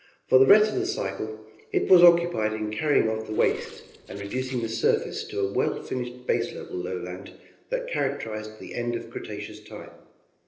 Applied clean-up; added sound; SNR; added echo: neural separator model SepFormer DNS4.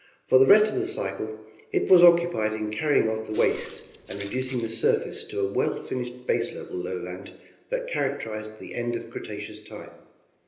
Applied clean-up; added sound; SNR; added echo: none; Walk, footsteps; 17 dB; reverberation time 0.8 s.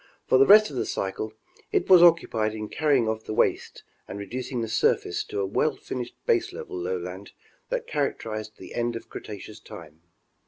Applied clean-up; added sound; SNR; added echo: none; none; none; none.